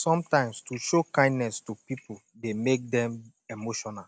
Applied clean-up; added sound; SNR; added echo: none; none; none; none.